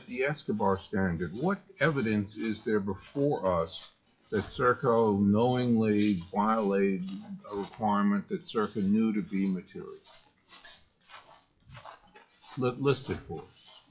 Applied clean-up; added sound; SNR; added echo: classical method WPE with log-MMSE.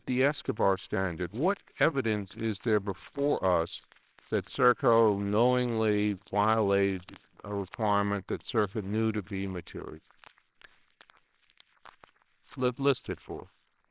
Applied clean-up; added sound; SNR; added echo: neural separator model SepFormer WHAMR!.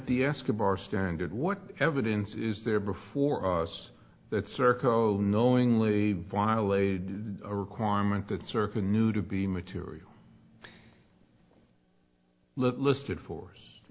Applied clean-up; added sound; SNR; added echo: none; none; none; none.